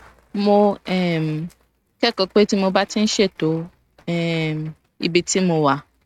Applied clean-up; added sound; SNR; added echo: neural mask model RNNoise.